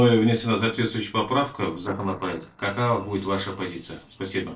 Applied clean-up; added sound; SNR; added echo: neural separator model SepFormer DNS4.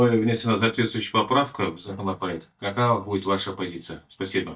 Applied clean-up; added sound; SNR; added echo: neural mask model DeepFilterNet 3.